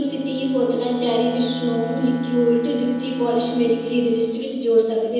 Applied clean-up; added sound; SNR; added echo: none; Bowed string instrument; 15 dB; reverberation time 1.1 s.